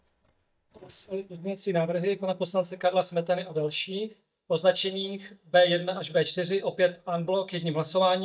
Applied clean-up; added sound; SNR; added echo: neural mask model DeepFilterNet 3.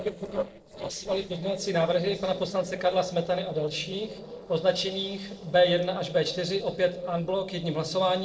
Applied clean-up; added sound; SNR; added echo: neural separator model SepFormer DNS4.